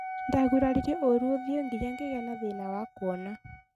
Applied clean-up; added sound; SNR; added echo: neural mask model RNNoise.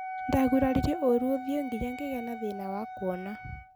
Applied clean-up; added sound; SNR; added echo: none; Wind instrument, woodwind instrument; 9 dB; none.